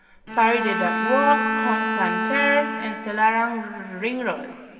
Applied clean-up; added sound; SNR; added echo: none; Bowed string instrument; 3 dB; reverberation time 2.5 s.